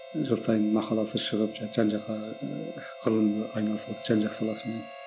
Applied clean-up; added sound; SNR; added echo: none; Harmonica; 14 dB; none.